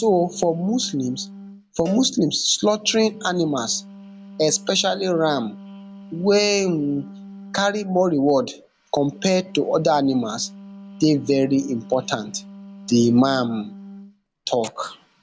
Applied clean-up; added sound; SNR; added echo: none; Wind instrument, woodwind instrument + Cowbell; 18 dB; none.